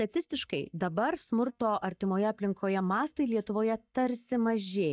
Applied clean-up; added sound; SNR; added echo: neural mask model DeepFilterNet 3.